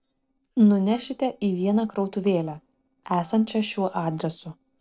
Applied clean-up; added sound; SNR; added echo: neural separator model SepFormer DNS4.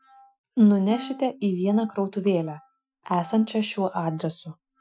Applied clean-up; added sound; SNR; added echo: classical method Wiener filter.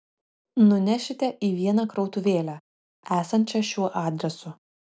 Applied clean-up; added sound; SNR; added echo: none; none; none; none.